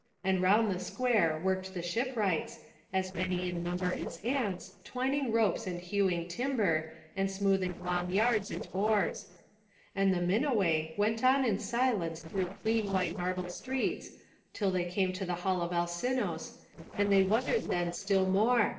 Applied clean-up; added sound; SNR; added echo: neural separator model SepFormer DNS4.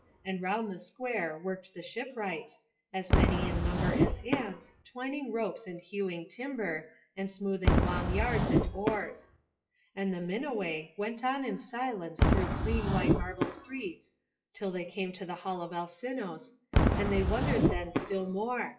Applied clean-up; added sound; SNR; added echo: classical method WPE with log-MMSE.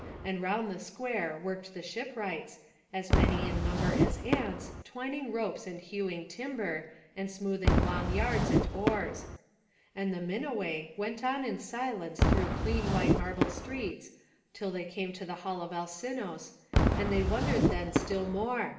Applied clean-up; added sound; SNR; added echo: none; Whoosh, swoosh, swish / Fireworks; -2 dB; reverberation time 0.8 s.